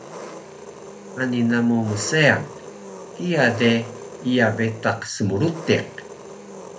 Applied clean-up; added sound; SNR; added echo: none; Engine; 14 dB; reverberation time 0.3 s.